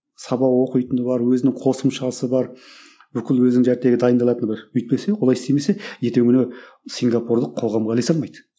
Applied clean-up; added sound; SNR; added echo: none; none; none; none.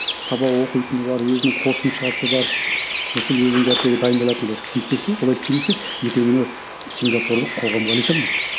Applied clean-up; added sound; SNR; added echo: none; Bird; 4 dB; none.